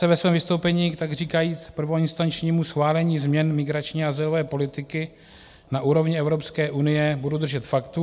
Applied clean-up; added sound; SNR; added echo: none; none; none; none.